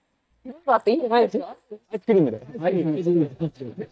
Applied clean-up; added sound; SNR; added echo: neural mask model DeepFilterNet 3.